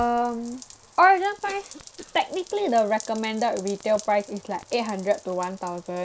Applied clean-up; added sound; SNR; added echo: none; Cough + Rain; 20 dB; none.